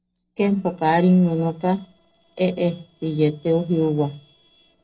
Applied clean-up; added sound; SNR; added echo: neural separator model SepFormer DNS4.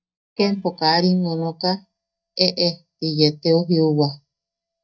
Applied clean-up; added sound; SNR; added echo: neural mask model DeepFilterNet 3.